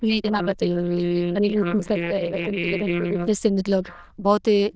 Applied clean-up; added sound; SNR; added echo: neural diffusion model UNIVERSE++.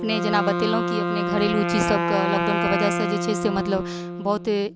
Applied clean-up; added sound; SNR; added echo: none; Wind instrument, woodwind instrument; 0 dB; none.